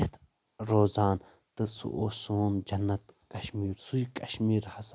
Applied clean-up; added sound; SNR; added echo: none; none; none; none.